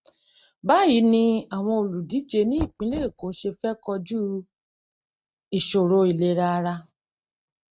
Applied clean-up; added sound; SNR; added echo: neural mask model RNNoise.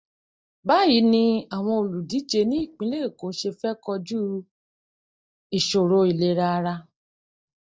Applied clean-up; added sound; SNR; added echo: neural mask model DeepFilterNet 3.